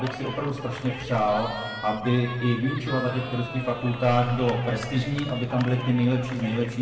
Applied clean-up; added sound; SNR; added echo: none; Cheering; 12 dB; reverberation time 1.8 s.